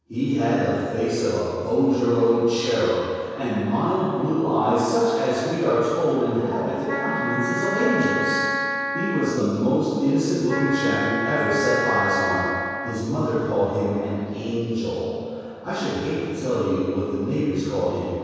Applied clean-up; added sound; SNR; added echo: none; Wind instrument, woodwind instrument; 4 dB; reverberation time 2.2 s.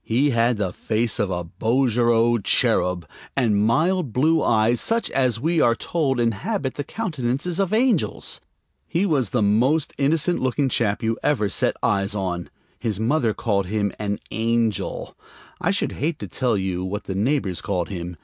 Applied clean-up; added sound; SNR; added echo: none; none; none; none.